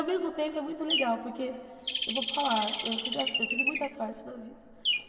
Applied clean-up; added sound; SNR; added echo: none; Bird; 1 dB; reverberation time 2.8 s.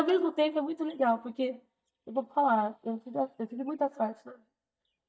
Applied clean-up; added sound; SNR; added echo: neural mask model DeepFilterNet 3.